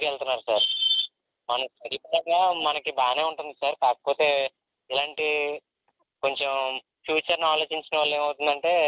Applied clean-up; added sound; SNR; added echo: none; none; none; none.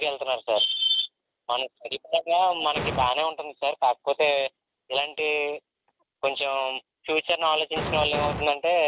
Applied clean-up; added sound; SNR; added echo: none; Explosion; 4 dB; none.